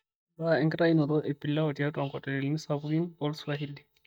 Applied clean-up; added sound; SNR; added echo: neural mask model DeepFilterNet 3.